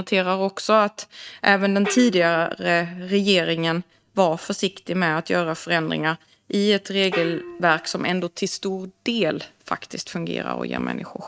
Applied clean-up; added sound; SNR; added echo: neural mask model RNNoise.